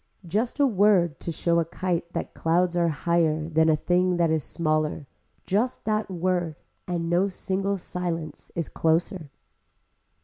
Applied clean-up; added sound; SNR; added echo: none; none; none; none.